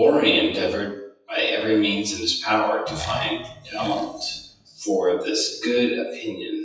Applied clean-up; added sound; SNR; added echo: classical method WPE with log-MMSE.